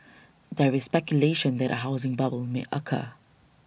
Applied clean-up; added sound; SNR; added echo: none; none; none; none.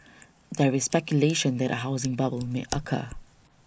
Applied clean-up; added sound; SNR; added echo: neural mask model Resemble Enhance denoiser.